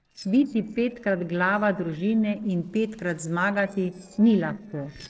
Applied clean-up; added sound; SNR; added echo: neural separator model SepFormer DNS4.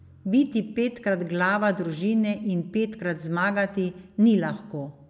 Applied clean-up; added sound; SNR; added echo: none; none; none; none.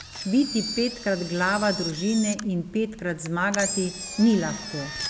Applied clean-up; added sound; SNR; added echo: none; Engine; 9 dB; none.